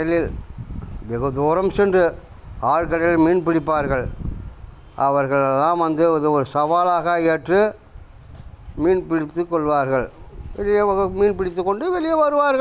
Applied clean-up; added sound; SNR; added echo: none; none; none; none.